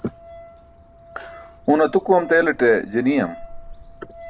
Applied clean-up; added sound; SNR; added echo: none; Wind instrument, woodwind instrument + Bird; 18 dB; none.